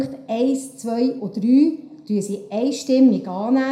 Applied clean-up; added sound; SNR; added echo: none; none; none; reverberation time 0.5 s.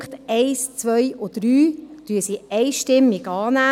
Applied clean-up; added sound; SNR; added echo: none; none; none; none.